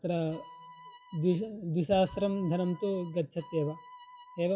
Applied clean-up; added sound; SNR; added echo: classical method WPE with log-MMSE.